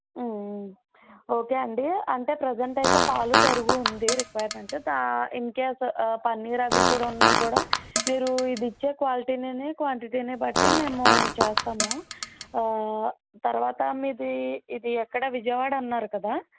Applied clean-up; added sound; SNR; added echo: none; Fart; -3 dB; none.